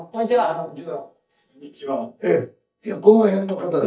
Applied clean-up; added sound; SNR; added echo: neural mask model DeepFilterNet 3.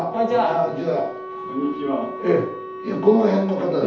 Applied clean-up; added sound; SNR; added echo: none; Wind instrument, woodwind instrument; 13 dB; reverberation time 2.2 s.